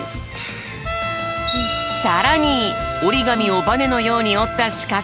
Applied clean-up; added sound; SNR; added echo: none; Trumpet; 6 dB; none.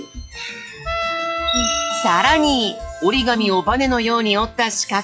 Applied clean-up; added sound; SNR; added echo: classical method log-MMSE.